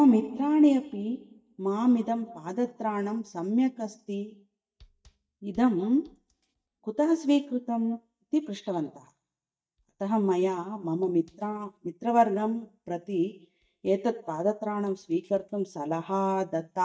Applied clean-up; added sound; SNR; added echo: neural mask model DeepFilterNet 3.